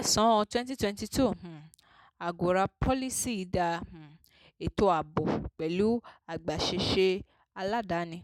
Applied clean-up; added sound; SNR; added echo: none; none; none; none.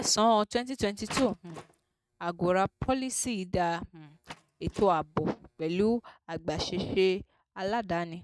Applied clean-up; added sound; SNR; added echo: neural mask model RNNoise.